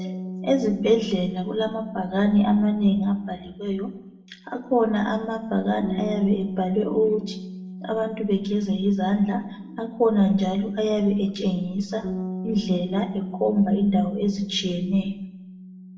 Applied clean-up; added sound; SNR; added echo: none; Bass guitar; 12 dB; reverberation time 0.6 s.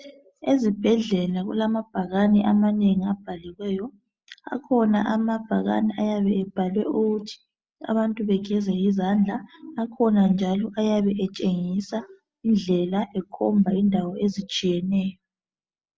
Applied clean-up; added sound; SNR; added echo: none; none; none; none.